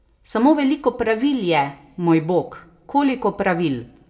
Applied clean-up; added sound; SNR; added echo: none; none; none; reverberation time 0.4 s.